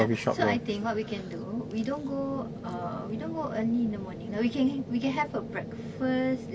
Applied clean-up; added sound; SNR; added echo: none; none; none; none.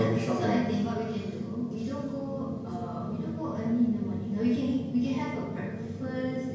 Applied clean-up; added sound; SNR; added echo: none; none; none; reverberation time 1.0 s.